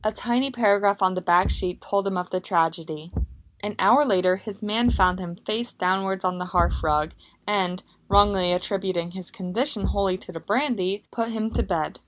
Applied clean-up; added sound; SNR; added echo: none; Thump, thud; 10 dB; none.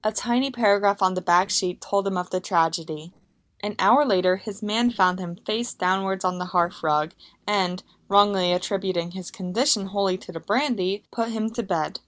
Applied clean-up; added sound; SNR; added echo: neural separator model SepFormer DNS4.